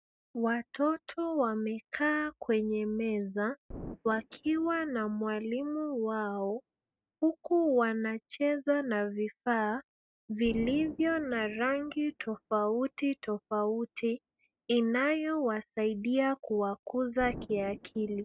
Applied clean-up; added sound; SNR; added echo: neural mask model RNNoise.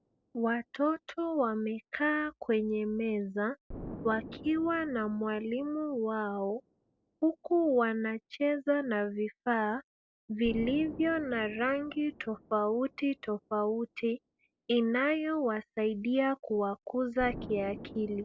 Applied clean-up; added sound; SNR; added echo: none; Explosion; 18 dB; none.